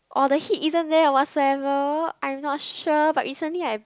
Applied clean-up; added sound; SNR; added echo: none; none; none; none.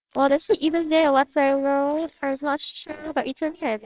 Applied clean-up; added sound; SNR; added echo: neural separator model SepFormer WHAMR!.